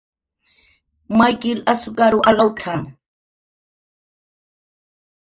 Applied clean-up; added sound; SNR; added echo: neural mask model Resemble Enhance denoiser.